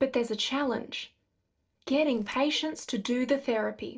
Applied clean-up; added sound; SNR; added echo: neural separator model SepFormer DNS4.